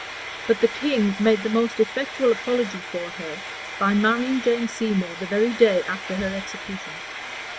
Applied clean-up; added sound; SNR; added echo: none; Frying (food); 10 dB; none.